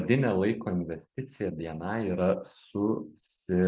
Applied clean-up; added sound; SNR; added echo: none; none; none; none.